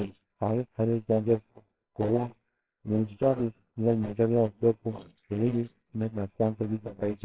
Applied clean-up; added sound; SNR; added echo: neural separator model SepFormer WHAMR!.